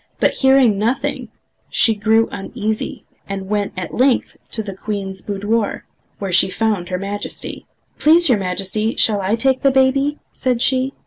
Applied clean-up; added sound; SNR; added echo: none; none; none; none.